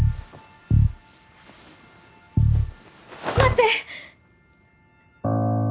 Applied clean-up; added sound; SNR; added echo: none; none; none; none.